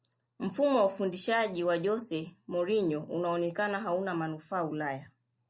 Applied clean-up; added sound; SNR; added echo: none; none; none; none.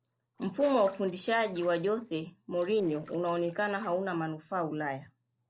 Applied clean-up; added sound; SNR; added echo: neural separator model SepFormer DNS4.